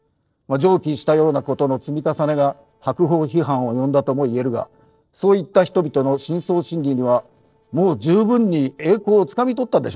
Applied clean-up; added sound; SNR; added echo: neural separator model SepFormer DNS4.